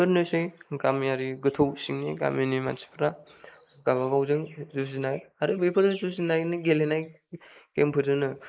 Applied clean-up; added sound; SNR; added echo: neural mask model Resemble Enhance denoiser.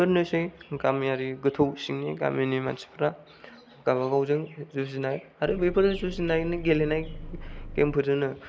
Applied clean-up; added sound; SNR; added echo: none; Engine; 11 dB; none.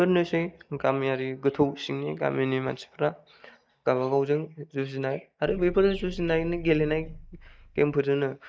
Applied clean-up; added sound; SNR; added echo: neural mask model DeepFilterNet 3.